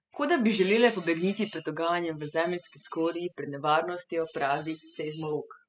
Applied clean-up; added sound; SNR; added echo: classical method spectral subtraction.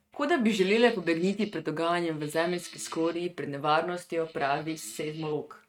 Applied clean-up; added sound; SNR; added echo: neural mask model RNNoise.